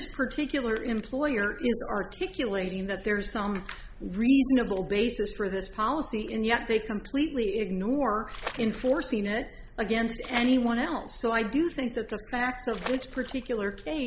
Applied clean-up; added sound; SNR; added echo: none; Water / Splash, splatter; 15 dB; none.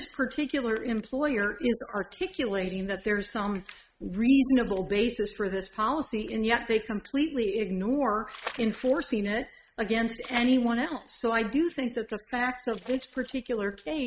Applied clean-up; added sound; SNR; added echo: neural mask model RNNoise.